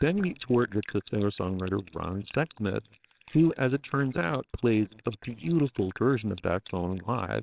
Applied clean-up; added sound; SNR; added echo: neural separator model SepFormer WHAMR!.